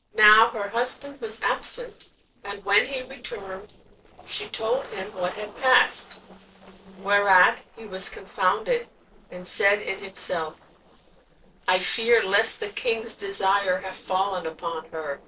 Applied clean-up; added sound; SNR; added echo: neural separator model SepFormer DNS4.